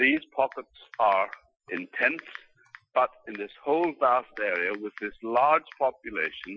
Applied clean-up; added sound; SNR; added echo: classical method Wiener filter.